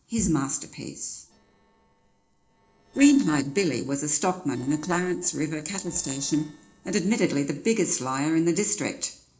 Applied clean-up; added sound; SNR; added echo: neural separator model SepFormer DNS4.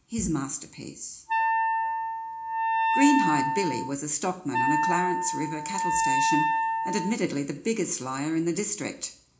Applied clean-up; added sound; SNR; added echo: none; Wind instrument, woodwind instrument; -3 dB; reverberation time 0.4 s.